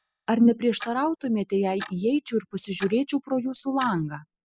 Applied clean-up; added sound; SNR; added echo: classical method spectral subtraction.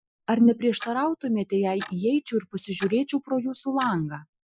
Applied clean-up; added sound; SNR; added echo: classical method Wiener filter.